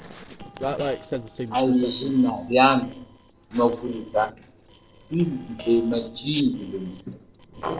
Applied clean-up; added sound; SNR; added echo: neural separator model SepFormer DNS4.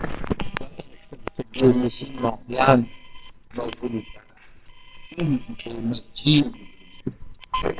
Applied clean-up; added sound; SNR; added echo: neural separator model SepFormer WHAMR!.